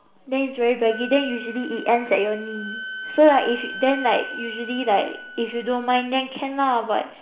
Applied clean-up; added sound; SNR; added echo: none; Wind instrument, woodwind instrument; 14 dB; reverberation time 2.0 s.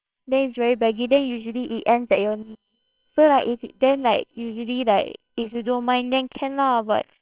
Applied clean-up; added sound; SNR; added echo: neural separator model SepFormer WHAMR!.